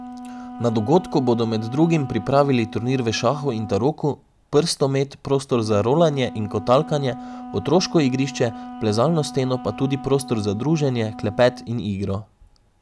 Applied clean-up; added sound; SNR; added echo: none; Wind instrument, woodwind instrument; 15 dB; none.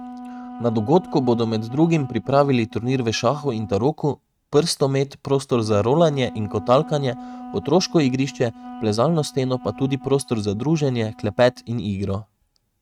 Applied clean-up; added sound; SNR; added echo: neural mask model RNNoise.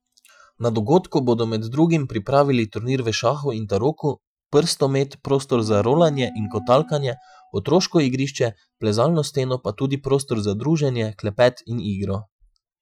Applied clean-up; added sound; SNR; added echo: classical method Wiener filter.